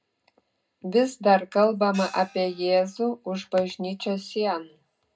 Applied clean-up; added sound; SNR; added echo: none; Gong; 19 dB; reverberation time 0.2 s.